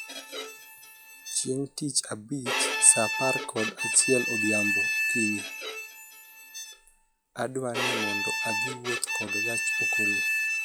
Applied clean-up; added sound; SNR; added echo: classical method log-MMSE.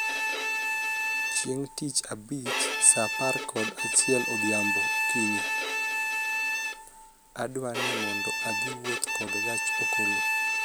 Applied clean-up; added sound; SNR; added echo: none; Bowed string instrument; -2 dB; none.